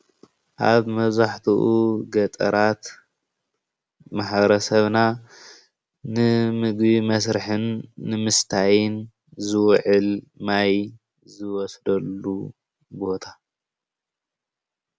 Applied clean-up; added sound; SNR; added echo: none; none; none; none.